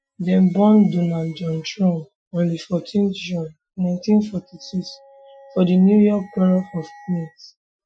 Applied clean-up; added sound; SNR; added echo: classical method Wiener filter.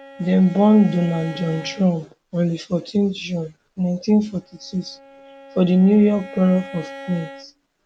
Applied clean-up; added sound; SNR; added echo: none; Bowed string instrument; 19 dB; none.